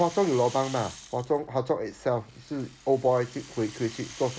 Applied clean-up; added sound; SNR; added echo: none; Rattle (instrument); 19 dB; none.